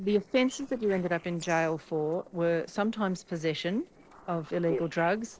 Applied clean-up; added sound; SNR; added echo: neural separator model SepFormer DNS4.